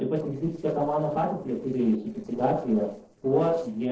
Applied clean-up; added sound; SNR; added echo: neural separator model SepFormer DNS4.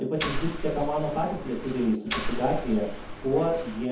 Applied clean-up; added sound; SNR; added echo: none; Mechanisms; 4 dB; reverberation time 0.6 s.